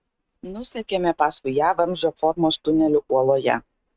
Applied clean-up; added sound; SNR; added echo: neural mask model RNNoise.